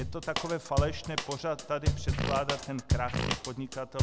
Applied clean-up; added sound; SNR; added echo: none; Fart + Drum / Drum kit; -2 dB; none.